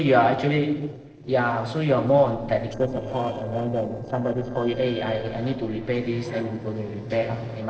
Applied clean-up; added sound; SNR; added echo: neural separator model SepFormer DNS4.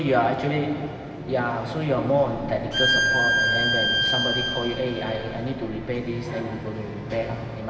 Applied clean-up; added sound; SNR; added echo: none; Bowed string instrument; -1 dB; reverberation time 2.7 s.